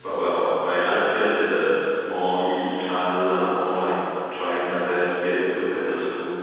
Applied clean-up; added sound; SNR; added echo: none; none; none; reverberation time 2.1 s.